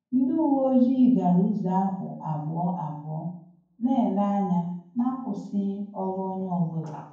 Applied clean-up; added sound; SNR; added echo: none; none; none; reverberation time 0.9 s.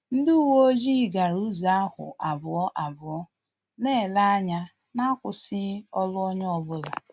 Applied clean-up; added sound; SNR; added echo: none; none; none; none.